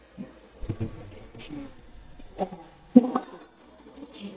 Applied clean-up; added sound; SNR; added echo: neural mask model DeepFilterNet 3.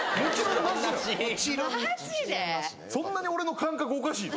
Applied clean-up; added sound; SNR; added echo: none; none; none; none.